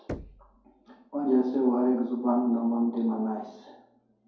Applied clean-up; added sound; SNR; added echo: none; Knock; 18 dB; reverberation time 2.3 s.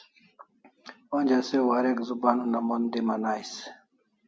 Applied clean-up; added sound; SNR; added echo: none; none; none; none.